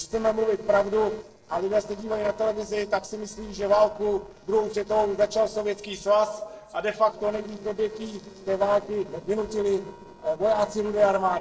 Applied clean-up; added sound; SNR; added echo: neural separator model SepFormer DNS4.